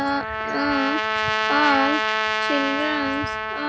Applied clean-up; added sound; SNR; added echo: none; Trumpet; -1 dB; none.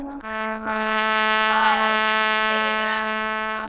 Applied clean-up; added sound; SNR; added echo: neural diffusion model UNIVERSE++.